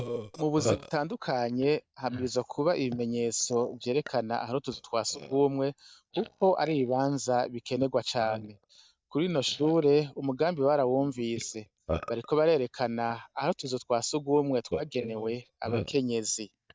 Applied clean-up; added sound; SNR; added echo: neural mask model DeepFilterNet 3.